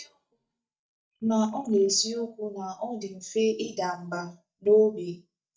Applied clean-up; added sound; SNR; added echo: neural mask model DeepFilterNet 3.